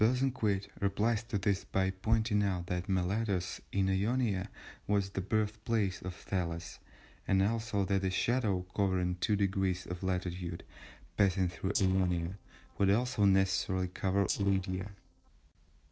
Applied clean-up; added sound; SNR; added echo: neural separator model SepFormer DNS4.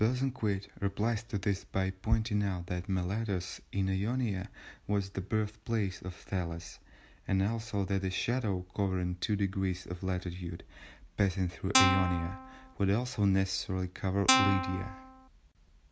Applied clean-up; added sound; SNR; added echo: none; Guitar; -1 dB; none.